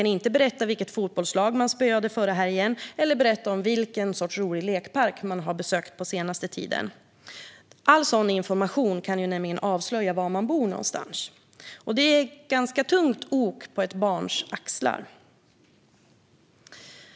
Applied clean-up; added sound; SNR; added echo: none; none; none; none.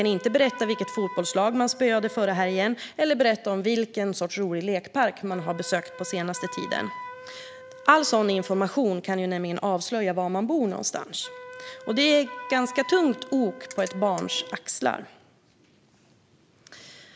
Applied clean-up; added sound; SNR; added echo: none; Ratchet, pawl + Wind instrument, woodwind instrument; 17 dB; none.